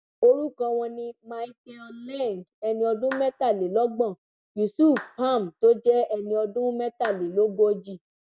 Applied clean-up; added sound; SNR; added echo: none; Clapping; 18 dB; none.